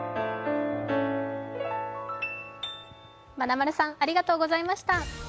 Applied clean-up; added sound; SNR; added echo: none; none; none; none.